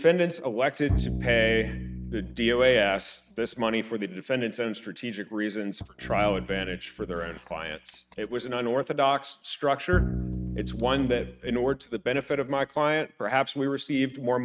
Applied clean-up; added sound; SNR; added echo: neural mask model RNNoise.